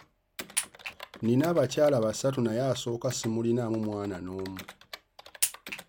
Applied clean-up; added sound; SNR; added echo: none; Computer keyboard; 19 dB; none.